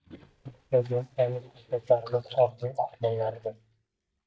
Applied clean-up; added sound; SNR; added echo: neural mask model DeepFilterNet 3.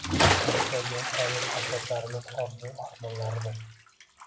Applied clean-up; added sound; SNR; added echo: none; Bathtub (filling or washing) / Splash, splatter; -5 dB; none.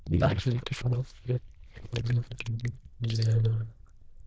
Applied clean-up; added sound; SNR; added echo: neural diffusion model UNIVERSE++.